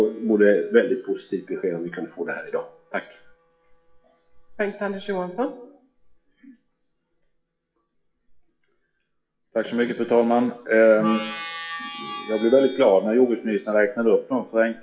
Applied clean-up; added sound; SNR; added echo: classical method WPE with log-MMSE.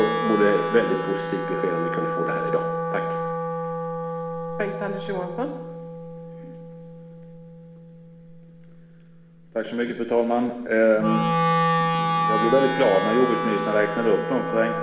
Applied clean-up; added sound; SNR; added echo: none; Wind instrument, woodwind instrument; 2 dB; reverberation time 1.0 s.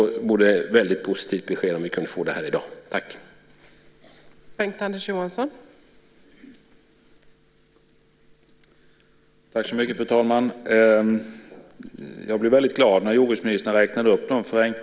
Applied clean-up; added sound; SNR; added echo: none; none; none; none.